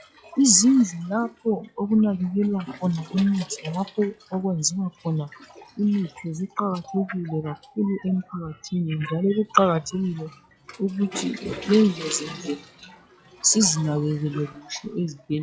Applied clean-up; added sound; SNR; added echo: classical method log-MMSE.